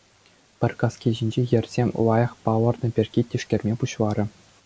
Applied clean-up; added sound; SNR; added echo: none; none; none; none.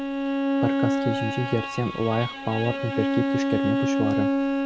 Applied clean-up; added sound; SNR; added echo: none; Bowed string instrument; -3 dB; none.